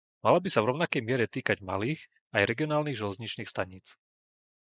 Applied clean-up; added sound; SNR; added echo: neural mask model Resemble Enhance denoiser.